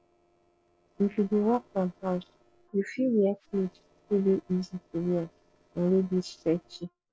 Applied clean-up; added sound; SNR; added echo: neural separator model SepFormer DNS4.